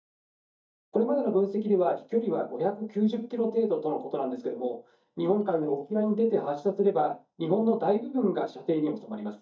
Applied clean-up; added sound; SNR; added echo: neural mask model DeepFilterNet 3.